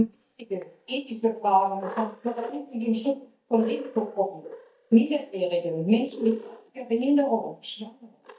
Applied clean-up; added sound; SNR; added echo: neural mask model DeepFilterNet 3.